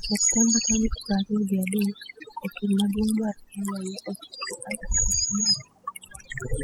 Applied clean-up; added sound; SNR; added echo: classical method spectral subtraction.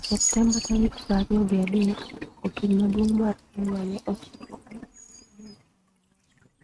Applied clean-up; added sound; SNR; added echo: neural mask model RNNoise.